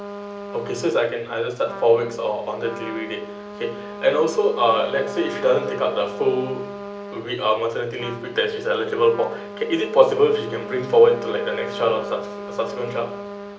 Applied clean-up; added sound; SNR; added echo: none; Trumpet; 12 dB; none.